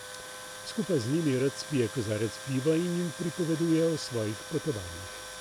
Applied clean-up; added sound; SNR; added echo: none; Tools; 12 dB; none.